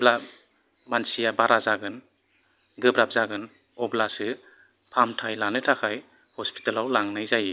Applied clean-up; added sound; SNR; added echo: none; none; none; none.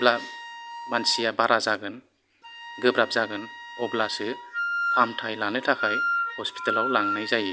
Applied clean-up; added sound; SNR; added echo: none; Wind instrument, woodwind instrument; 5 dB; none.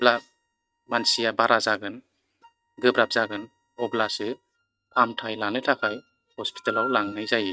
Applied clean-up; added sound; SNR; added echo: neural mask model RNNoise.